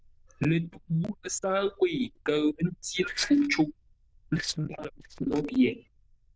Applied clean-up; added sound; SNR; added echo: neural diffusion model UNIVERSE++.